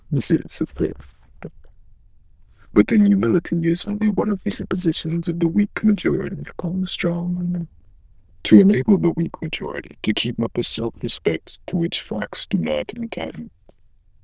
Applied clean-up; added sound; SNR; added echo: neural diffusion model UNIVERSE++.